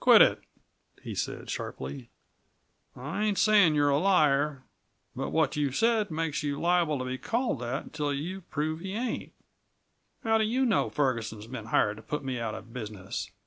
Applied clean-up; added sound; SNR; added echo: none; none; none; none.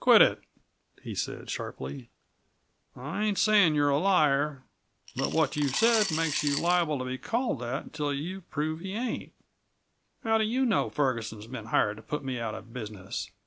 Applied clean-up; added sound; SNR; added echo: none; Coin (dropping) / Glass; 6 dB; none.